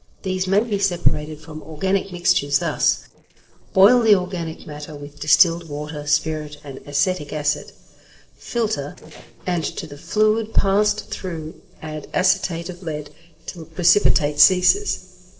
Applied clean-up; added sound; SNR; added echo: neural separator model SepFormer DNS4.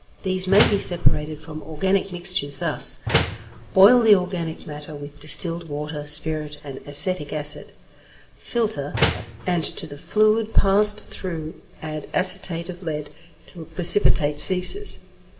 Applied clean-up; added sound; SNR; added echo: none; Slam; 5 dB; reverberation time 1.1 s.